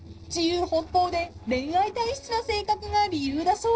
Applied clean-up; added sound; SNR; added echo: neural separator model SepFormer DNS4.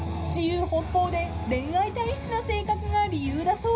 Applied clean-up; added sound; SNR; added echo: none; Engine; 15 dB; reverberation time 0.4 s.